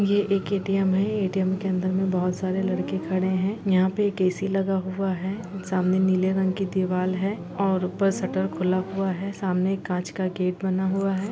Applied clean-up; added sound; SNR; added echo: none; Motorcycle; 14 dB; none.